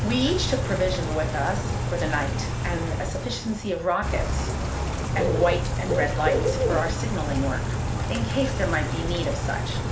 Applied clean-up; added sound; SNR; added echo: none; Bird / Rain; -2 dB; reverberation time 0.4 s.